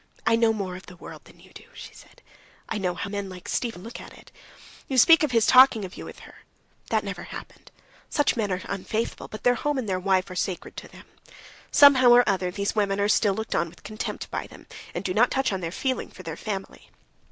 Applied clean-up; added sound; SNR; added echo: none; none; none; none.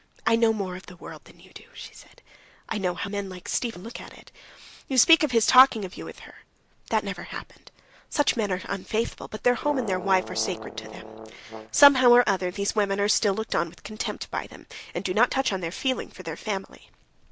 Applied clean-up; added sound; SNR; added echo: none; Brass instrument; 11 dB; none.